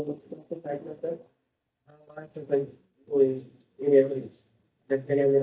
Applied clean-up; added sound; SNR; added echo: neural mask model DeepFilterNet 3.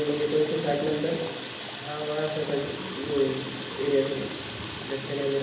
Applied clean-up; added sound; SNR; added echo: none; Water tap, faucet; 10 dB; reverberation time 0.8 s.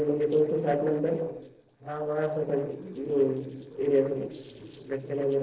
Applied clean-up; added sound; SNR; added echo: neural separator model SepFormer DNS4.